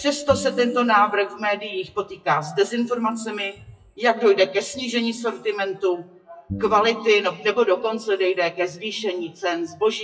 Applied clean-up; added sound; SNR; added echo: classical method WPE with log-MMSE.